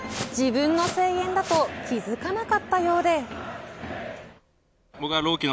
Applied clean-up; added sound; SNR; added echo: none; none; none; none.